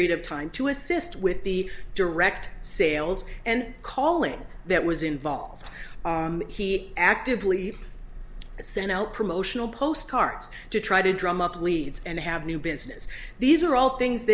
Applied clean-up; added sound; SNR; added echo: none; none; none; none.